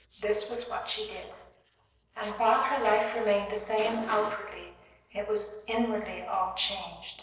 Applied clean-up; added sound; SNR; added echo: neural separator model SepFormer DNS4.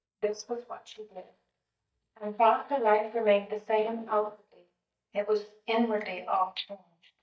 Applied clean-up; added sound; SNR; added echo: neural mask model DeepFilterNet 3.